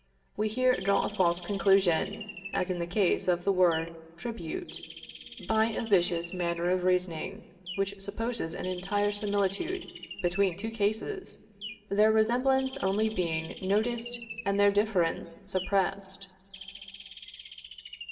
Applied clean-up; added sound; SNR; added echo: none; Bird; 17 dB; reverberation time 2.8 s.